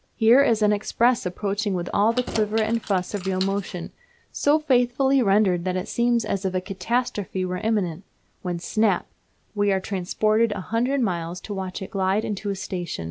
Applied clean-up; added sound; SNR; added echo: none; Keys jangling; 13 dB; none.